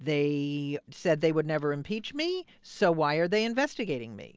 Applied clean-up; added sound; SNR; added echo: none; none; none; none.